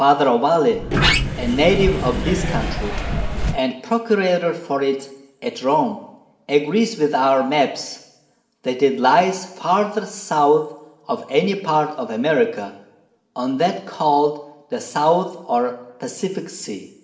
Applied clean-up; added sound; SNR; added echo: none; Sliding door; 1 dB; reverberation time 0.8 s.